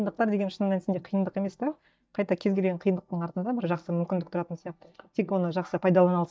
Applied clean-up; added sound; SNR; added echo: neural mask model DeepFilterNet 3.